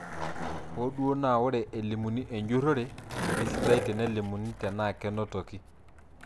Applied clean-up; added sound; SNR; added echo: none; Skateboard; 6 dB; none.